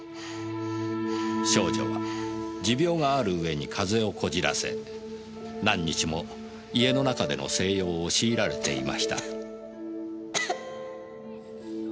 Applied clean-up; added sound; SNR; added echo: none; none; none; none.